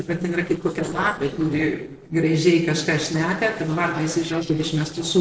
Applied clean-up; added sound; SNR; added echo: neural separator model SepFormer DNS4.